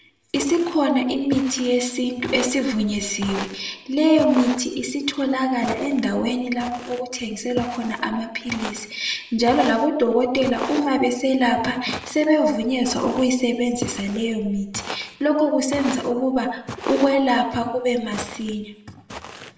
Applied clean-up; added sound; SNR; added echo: none; Walk, footsteps; 14 dB; reverberation time 0.7 s.